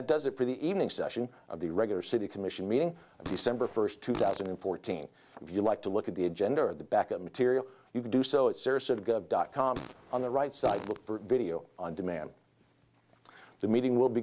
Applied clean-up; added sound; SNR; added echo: none; Fart; 14 dB; none.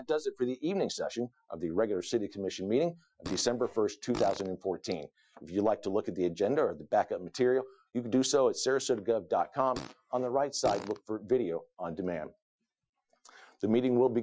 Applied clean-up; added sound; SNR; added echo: classical method Wiener filter.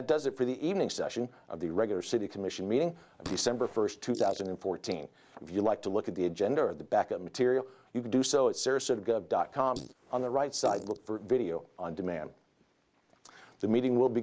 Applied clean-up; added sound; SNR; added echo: neural mask model Resemble Enhance denoiser.